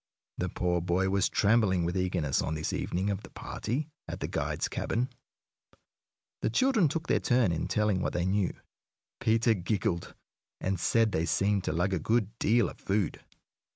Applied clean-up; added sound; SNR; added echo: none; none; none; none.